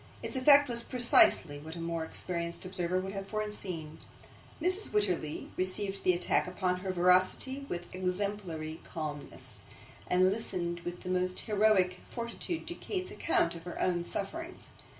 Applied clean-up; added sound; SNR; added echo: none; none; none; reverberation time 0.3 s.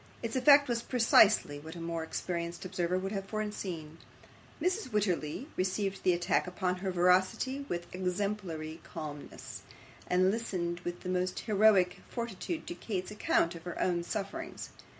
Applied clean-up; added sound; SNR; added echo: none; none; none; none.